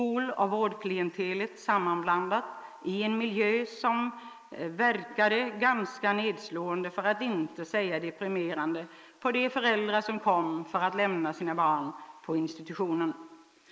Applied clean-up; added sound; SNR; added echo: neural mask model Resemble Enhance denoiser.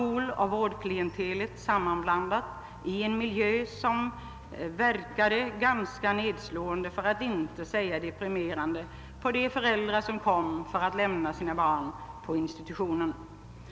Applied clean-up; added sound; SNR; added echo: none; Bass guitar; 19 dB; none.